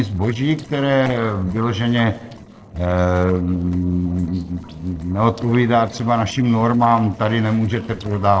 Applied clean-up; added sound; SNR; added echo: neural separator model SepFormer DNS4.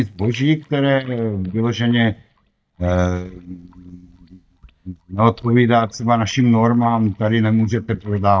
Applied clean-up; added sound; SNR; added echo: neural mask model DeepFilterNet 3.